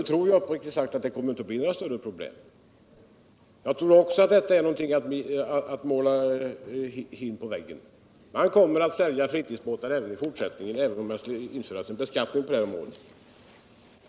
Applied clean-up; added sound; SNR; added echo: none; none; none; none.